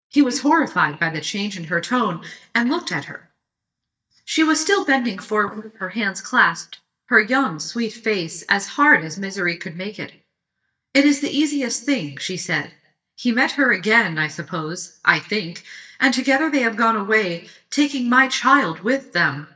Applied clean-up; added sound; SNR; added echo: neural mask model DeepFilterNet 3.